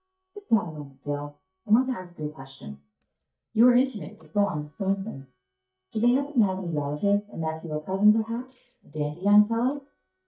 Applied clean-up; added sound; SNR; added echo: neural mask model DeepFilterNet 3.